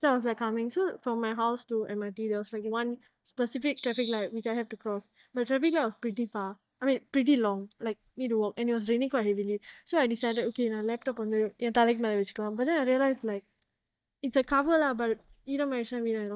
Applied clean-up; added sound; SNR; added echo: neural mask model DeepFilterNet 3.